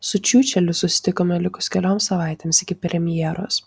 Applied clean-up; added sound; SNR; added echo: none; none; none; none.